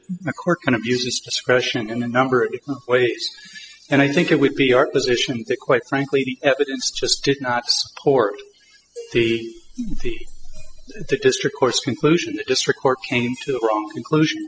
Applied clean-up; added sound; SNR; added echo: classical method spectral subtraction.